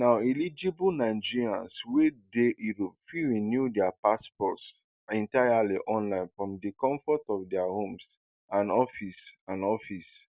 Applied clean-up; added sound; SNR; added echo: none; none; none; none.